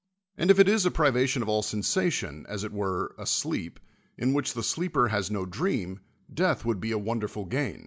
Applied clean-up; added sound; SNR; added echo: none; none; none; none.